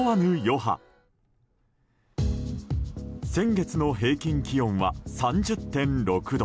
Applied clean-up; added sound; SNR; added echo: none; none; none; none.